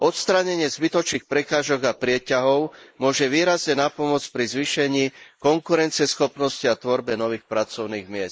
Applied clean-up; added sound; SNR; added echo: neural mask model Resemble Enhance denoiser.